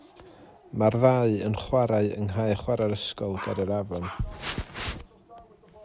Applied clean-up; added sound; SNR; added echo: none; Bark; 14 dB; none.